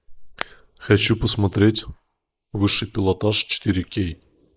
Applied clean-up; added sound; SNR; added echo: neural mask model Resemble Enhance denoiser.